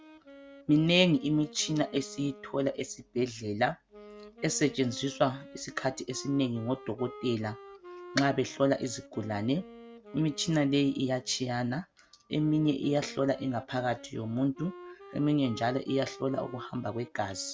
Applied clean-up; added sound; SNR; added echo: none; Wind instrument, woodwind instrument; 19 dB; none.